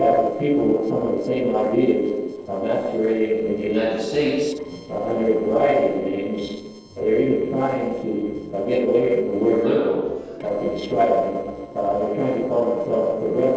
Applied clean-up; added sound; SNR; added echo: neural separator model SepFormer DNS4.